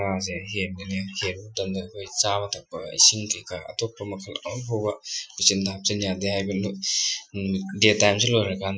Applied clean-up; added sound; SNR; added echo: classical method Wiener filter.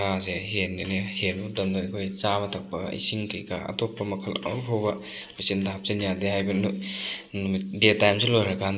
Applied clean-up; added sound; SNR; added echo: none; none; none; none.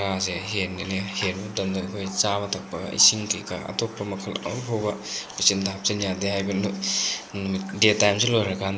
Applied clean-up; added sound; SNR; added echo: none; Raindrop; 18 dB; none.